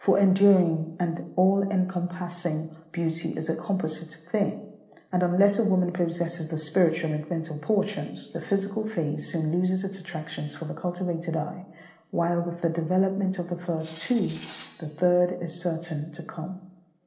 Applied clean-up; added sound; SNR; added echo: neural separator model SepFormer DNS4.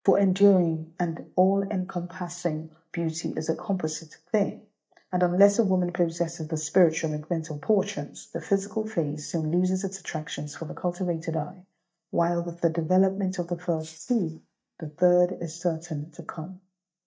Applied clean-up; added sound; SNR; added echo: neural mask model DeepFilterNet 3.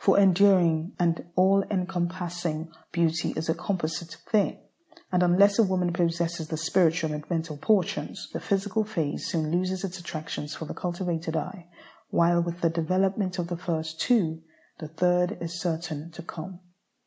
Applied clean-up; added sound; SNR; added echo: none; none; none; none.